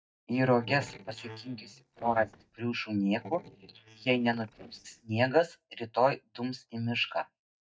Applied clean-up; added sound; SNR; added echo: neural mask model DeepFilterNet 3.